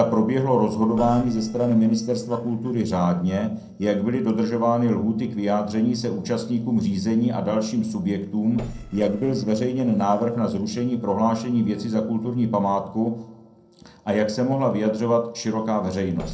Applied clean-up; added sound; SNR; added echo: neural separator model SepFormer DNS4.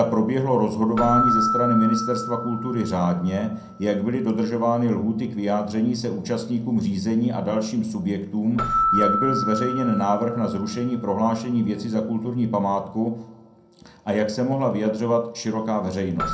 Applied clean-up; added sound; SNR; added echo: none; Keyboard (musical); 7 dB; reverberation time 0.6 s.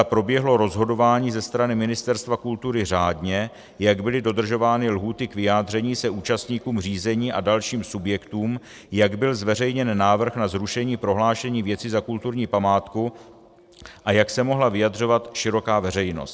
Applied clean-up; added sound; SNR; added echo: none; none; none; none.